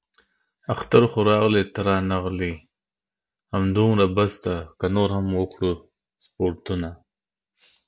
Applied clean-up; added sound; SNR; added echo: none; none; none; none.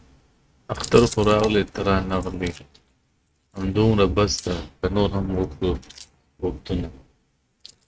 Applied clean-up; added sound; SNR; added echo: neural mask model RNNoise.